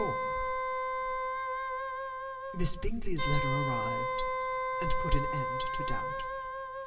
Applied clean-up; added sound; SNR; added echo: none; Wind instrument, woodwind instrument; 0 dB; reverberation time 1.7 s.